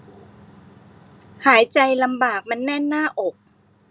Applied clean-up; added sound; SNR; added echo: none; none; none; none.